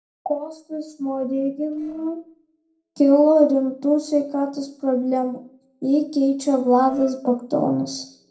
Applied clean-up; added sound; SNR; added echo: neural separator model SepFormer DNS4.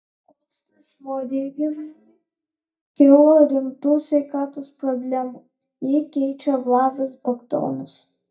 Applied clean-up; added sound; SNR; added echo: neural mask model DeepFilterNet 3.